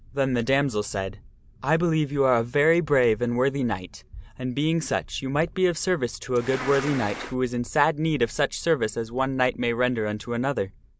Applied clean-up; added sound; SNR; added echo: none; Insect; 9 dB; none.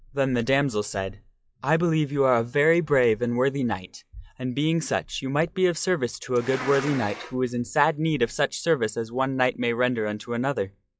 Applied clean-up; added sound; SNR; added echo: classical method log-MMSE.